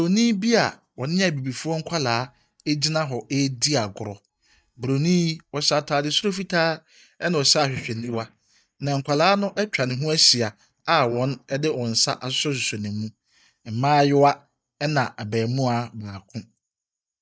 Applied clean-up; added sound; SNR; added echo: neural mask model DeepFilterNet 3.